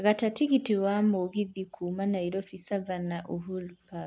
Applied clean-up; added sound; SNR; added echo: none; none; none; none.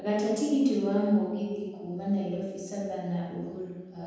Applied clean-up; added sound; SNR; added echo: none; none; none; reverberation time 1.2 s.